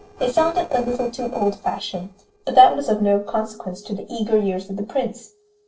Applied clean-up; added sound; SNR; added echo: neural separator model SepFormer DNS4.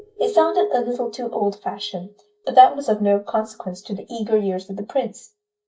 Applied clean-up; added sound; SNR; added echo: neural mask model DeepFilterNet 3.